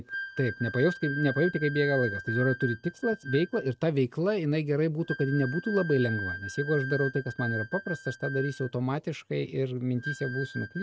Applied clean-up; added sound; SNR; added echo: neural mask model RNNoise.